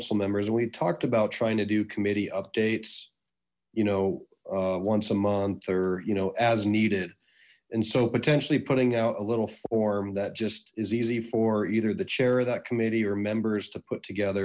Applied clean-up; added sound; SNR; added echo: none; none; none; none.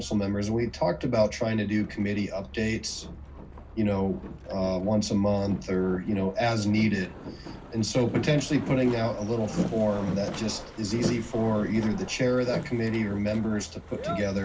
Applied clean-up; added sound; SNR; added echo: none; Boat, Water vehicle; 10 dB; reverberation time 0.4 s.